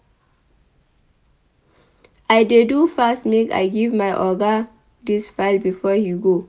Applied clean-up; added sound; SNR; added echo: none; none; none; none.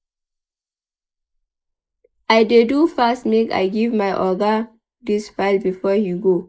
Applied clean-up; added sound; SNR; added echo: neural mask model Resemble Enhance denoiser.